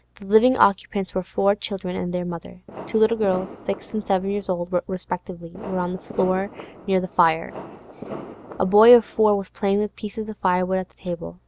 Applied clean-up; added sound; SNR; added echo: none; Fireworks; 15 dB; none.